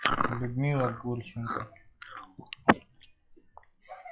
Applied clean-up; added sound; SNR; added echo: classical method WPE with log-MMSE.